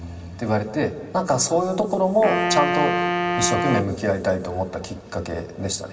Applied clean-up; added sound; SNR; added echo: none; Wind instrument, woodwind instrument; 2 dB; reverberation time 2.5 s.